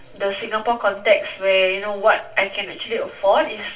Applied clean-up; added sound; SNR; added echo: none; none; none; reverberation time 0.2 s.